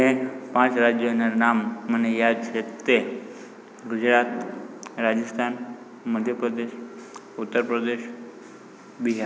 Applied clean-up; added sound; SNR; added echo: none; none; none; none.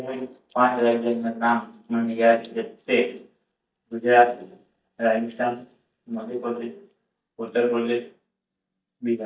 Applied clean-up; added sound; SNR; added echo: neural mask model DeepFilterNet 3.